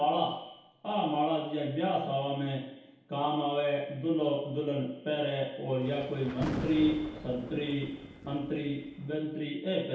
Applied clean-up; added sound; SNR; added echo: none; Thunder; 10 dB; reverberation time 2.2 s.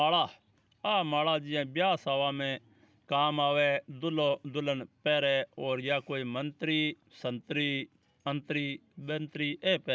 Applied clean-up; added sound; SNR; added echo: none; none; none; none.